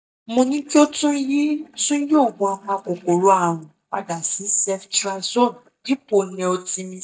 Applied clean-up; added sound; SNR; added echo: neural mask model DeepFilterNet 3.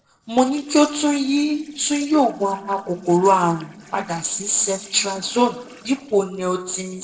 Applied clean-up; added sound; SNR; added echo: neural separator model SepFormer DNS4.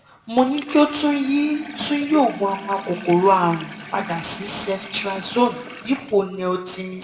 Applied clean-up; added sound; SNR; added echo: none; Sink (filling or washing) / Water tap, faucet; 14 dB; reverberation time 0.7 s.